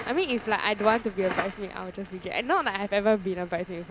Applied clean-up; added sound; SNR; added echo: none; Crackle; 13 dB; none.